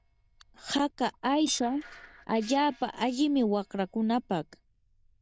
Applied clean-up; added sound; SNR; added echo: neural diffusion model UNIVERSE++.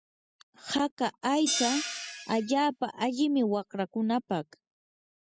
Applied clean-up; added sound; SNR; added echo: classical method spectral subtraction.